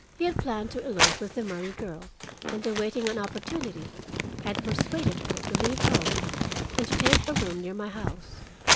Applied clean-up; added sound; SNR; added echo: none; Crumpling, crinkling; -4 dB; none.